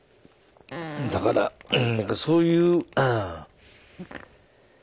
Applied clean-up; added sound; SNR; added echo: none; Fart; 16 dB; none.